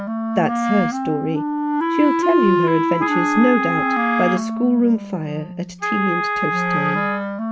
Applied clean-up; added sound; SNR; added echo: none; Wind instrument, woodwind instrument + Wind instrument, woodwind instrument; -1 dB; none.